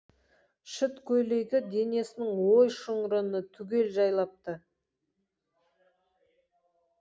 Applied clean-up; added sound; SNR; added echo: none; none; none; none.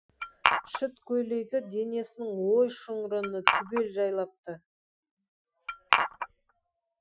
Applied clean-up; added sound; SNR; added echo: classical method Wiener filter.